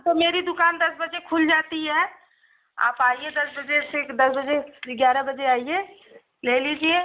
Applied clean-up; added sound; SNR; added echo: none; none; none; none.